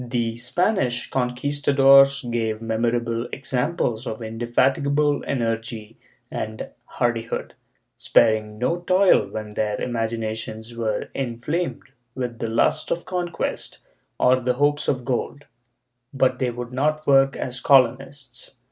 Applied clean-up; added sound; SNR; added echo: none; none; none; none.